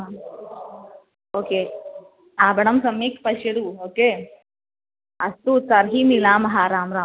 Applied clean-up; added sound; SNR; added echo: none; none; none; none.